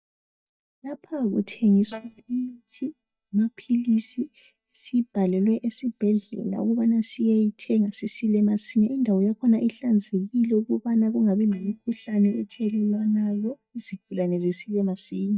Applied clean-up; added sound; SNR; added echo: neural mask model DeepFilterNet 3.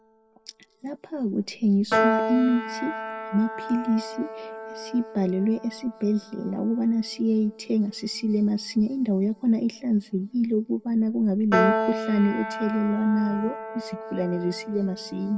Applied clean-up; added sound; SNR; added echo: none; Piano; 7 dB; reverberation time 1.4 s.